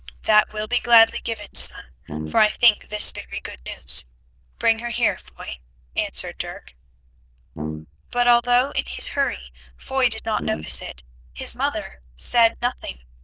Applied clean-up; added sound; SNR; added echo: neural diffusion model UNIVERSE++.